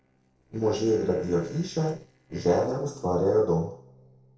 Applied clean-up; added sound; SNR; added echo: neural separator model SepFormer DNS4.